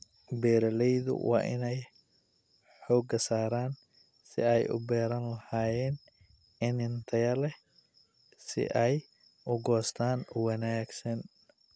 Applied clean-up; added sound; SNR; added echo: none; none; none; none.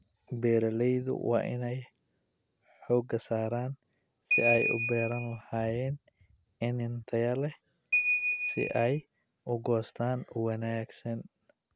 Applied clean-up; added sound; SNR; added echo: none; Ringtone / Bell; -2 dB; none.